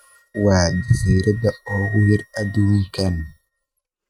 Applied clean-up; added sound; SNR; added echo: neural mask model RNNoise.